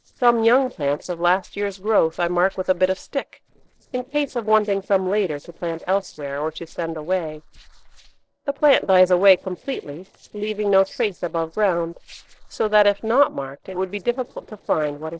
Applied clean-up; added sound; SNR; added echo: neural separator model SepFormer DNS4.